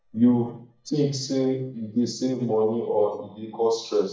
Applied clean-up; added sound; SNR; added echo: neural mask model DeepFilterNet 3.